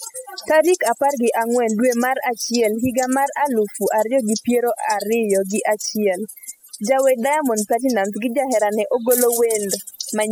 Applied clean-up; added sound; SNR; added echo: classical method spectral subtraction.